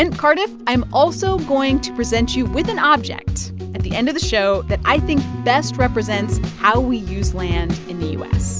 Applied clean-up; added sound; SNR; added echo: none; Wind instrument, woodwind instrument; 16 dB; none.